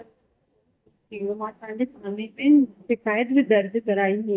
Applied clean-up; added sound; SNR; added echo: neural mask model DeepFilterNet 3.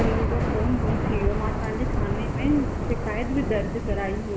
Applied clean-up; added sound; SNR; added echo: none; Thunder / Rain; -3 dB; reverberation time 1.5 s.